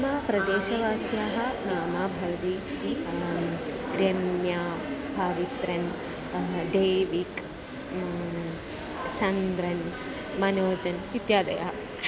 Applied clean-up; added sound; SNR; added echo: none; none; none; none.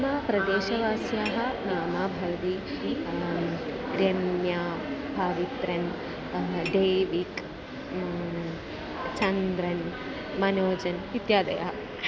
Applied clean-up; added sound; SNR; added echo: none; Dishes, pots, and pans / Chink, clink; 18 dB; none.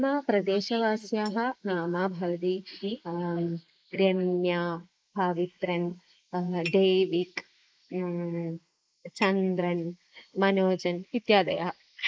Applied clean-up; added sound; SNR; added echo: neural mask model Resemble Enhance denoiser.